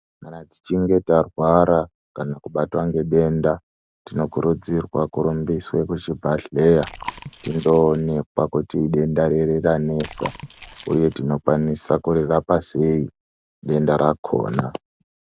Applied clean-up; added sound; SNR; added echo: none; Chewing, mastication; 15 dB; none.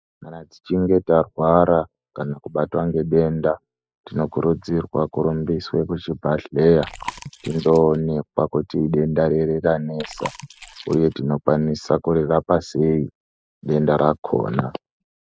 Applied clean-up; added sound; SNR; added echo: classical method spectral subtraction.